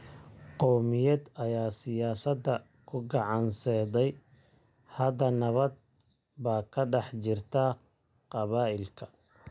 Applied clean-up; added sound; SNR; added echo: none; none; none; none.